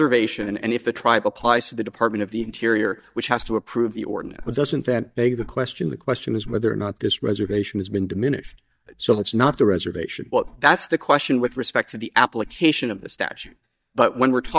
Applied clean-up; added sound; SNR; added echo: neural mask model DeepFilterNet 3.